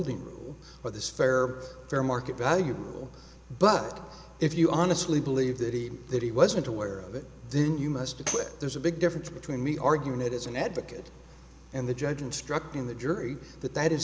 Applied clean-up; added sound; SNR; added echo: none; Tambourine; 10 dB; none.